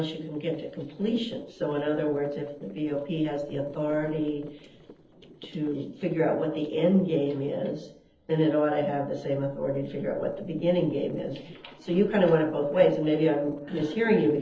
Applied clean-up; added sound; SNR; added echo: neural separator model SepFormer DNS4.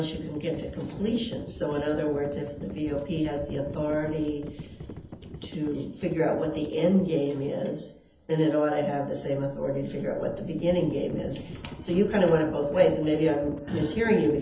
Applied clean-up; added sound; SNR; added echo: none; Livestock, farm animals, working animals; 14 dB; reverberation time 0.7 s.